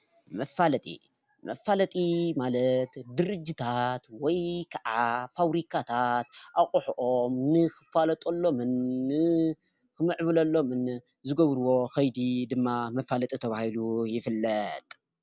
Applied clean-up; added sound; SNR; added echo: none; none; none; none.